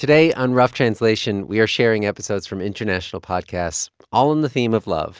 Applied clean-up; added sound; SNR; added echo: none; none; none; none.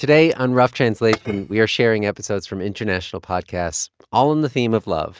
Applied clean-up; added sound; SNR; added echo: neural mask model RNNoise.